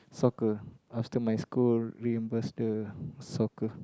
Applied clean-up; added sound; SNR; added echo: none; none; none; none.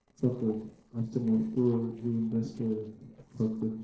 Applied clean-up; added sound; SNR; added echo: neural separator model SepFormer DNS4.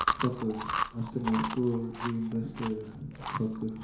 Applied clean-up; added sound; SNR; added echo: none; Chewing, mastication; 3 dB; reverberation time 0.7 s.